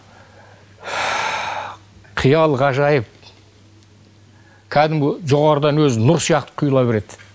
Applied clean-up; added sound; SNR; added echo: none; none; none; none.